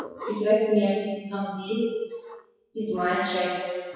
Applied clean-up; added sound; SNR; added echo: classical method WPE with log-MMSE.